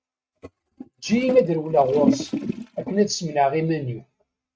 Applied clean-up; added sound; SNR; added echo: neural mask model RNNoise.